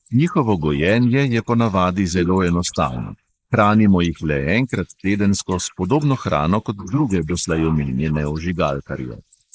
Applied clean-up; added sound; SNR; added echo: neural mask model Resemble Enhance denoiser.